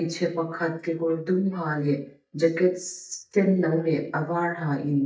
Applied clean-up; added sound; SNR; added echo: neural mask model DeepFilterNet 3.